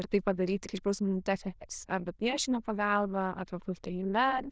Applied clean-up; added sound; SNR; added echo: neural diffusion model UNIVERSE++.